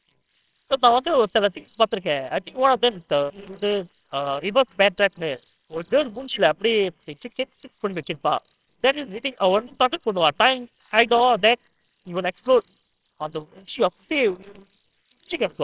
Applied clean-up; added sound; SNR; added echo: neural separator model SepFormer WHAMR!.